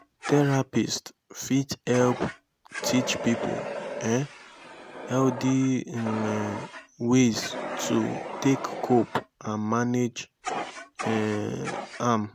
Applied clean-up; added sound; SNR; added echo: none; Fire; 10 dB; none.